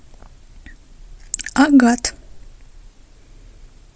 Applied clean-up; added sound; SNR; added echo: none; none; none; none.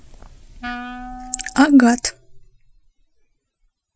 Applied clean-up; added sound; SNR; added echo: classical method Wiener filter.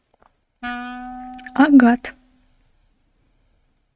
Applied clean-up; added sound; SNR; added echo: neural mask model RNNoise.